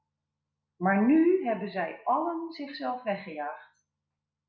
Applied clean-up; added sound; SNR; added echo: none; none; none; none.